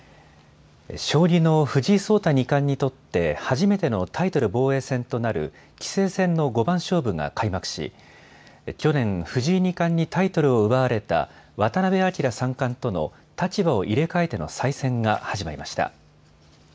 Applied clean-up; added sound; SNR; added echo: none; none; none; none.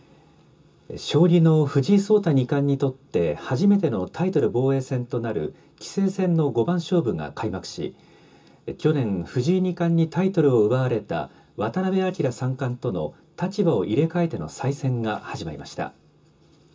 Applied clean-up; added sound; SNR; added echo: none; none; none; reverberation time 0.2 s.